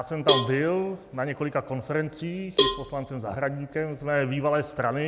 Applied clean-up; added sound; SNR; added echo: none; Cowbell; 0 dB; none.